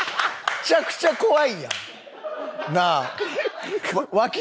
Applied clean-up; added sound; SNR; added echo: none; none; none; none.